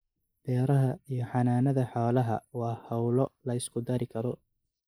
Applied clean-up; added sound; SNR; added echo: neural mask model Resemble Enhance denoiser.